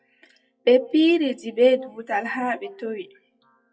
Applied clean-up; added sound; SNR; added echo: classical method WPE with log-MMSE.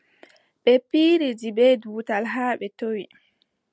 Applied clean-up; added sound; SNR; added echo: none; none; none; none.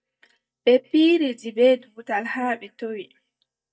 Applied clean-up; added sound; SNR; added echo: neural mask model DeepFilterNet 3.